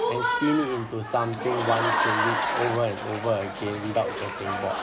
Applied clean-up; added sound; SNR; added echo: none; Applause / Crowd; 0 dB; none.